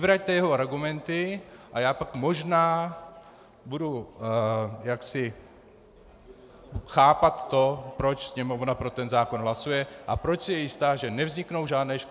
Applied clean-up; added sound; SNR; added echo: none; none; none; none.